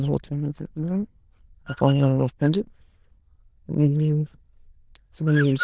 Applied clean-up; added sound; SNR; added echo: neural diffusion model UNIVERSE++.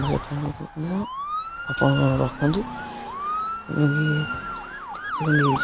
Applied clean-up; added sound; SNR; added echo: none; Motor vehicle (road) / Siren; 5 dB; none.